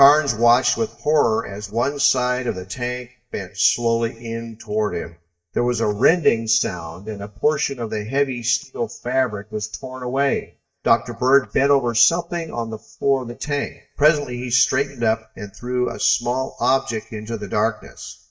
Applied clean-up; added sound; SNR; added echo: neural mask model DeepFilterNet 3.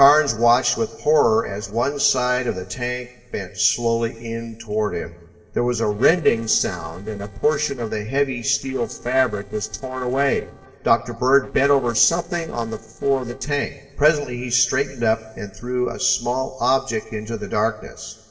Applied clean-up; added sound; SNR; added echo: neural separator model SepFormer DNS4.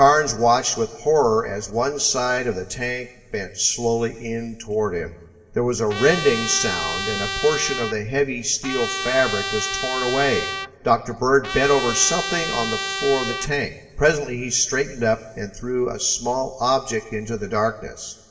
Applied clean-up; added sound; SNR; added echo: none; Trumpet; 6 dB; reverberation time 2.2 s.